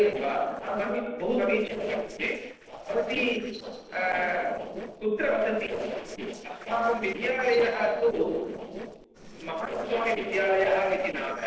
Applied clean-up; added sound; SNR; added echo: neural separator model SepFormer DNS4.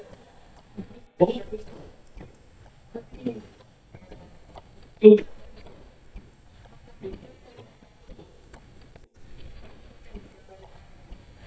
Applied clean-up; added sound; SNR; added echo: neural mask model DeepFilterNet 3.